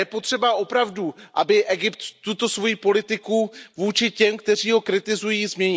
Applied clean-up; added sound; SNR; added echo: none; none; none; none.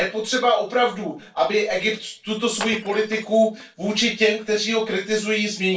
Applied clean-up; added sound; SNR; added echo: neural separator model SepFormer DNS4.